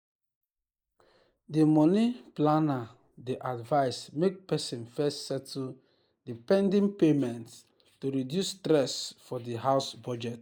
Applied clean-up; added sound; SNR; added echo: neural mask model Resemble Enhance denoiser.